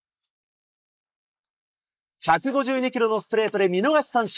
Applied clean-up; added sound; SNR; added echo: neural mask model Resemble Enhance denoiser.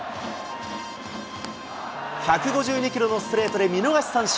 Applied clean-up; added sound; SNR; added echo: none; Wind instrument, woodwind instrument; 17 dB; none.